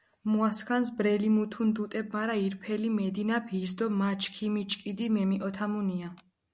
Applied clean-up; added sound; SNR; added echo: none; none; none; none.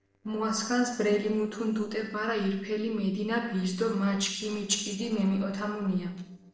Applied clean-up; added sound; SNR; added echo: neural separator model SepFormer DNS4.